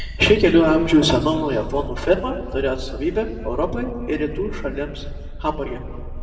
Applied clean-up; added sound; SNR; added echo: none; Purr; 10 dB; reverberation time 1.5 s.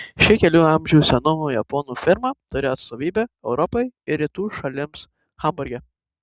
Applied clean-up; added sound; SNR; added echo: none; none; none; none.